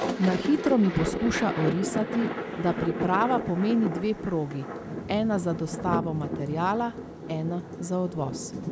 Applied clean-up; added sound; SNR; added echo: none; Thunder; 5 dB; none.